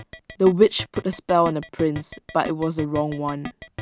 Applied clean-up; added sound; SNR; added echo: none; Keyboard (musical); 14 dB; none.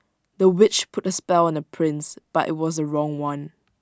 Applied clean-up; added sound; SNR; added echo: none; none; none; none.